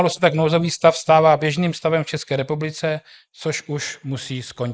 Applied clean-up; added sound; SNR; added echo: neural mask model Resemble Enhance denoiser.